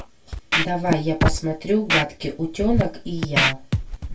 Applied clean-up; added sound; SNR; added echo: none; Scratching (performance technique); 0 dB; reverberation time 0.2 s.